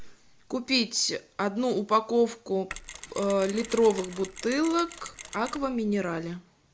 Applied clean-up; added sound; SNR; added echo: none; Mechanisms; 15 dB; none.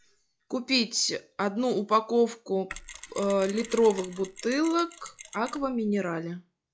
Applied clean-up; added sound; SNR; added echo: classical method log-MMSE.